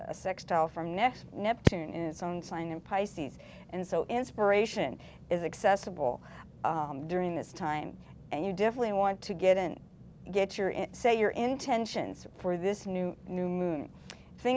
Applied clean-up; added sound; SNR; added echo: none; none; none; none.